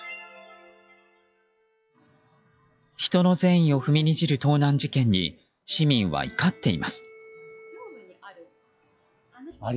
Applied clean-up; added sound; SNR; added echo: classical method log-MMSE.